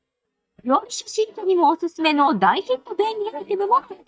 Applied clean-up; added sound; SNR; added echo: neural mask model DeepFilterNet 3.